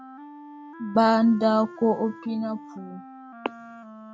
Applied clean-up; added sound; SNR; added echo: none; Wind instrument, woodwind instrument; 17 dB; none.